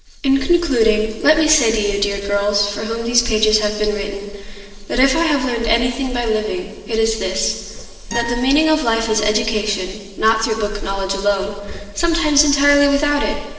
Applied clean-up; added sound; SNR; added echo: neural separator model SepFormer DNS4.